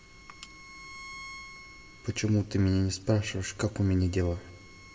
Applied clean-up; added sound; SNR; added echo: none; Bowed string instrument; 20 dB; reverberation time 1.3 s.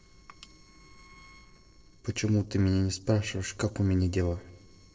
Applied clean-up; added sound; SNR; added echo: neural separator model SepFormer DNS4.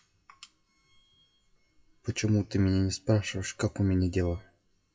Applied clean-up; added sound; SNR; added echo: classical method WPE with log-MMSE.